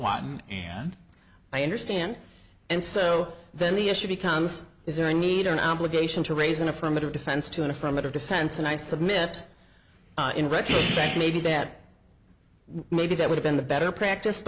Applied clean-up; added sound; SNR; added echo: none; none; none; none.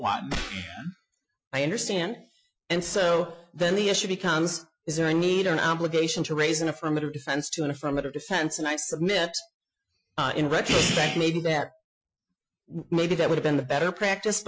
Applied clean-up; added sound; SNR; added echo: classical method Wiener filter.